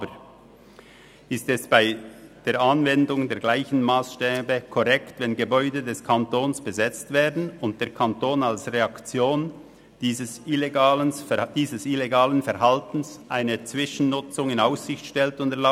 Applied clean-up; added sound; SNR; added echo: none; none; none; none.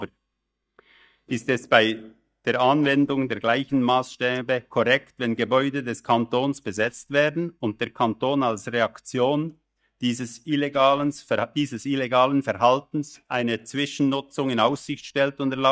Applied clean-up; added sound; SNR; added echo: neural mask model DeepFilterNet 3.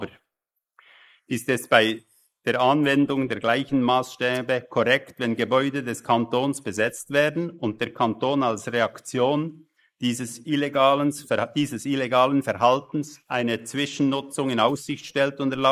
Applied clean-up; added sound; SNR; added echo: neural mask model Resemble Enhance denoiser.